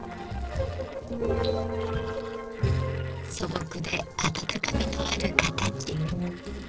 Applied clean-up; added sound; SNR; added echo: neural separator model SepFormer DNS4.